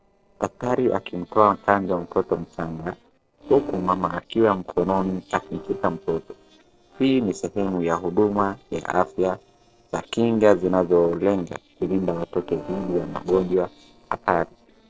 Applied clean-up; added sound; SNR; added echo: neural separator model SepFormer DNS4.